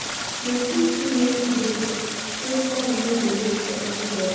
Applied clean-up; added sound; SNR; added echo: none; Stream; 5 dB; reverberation time 2.0 s.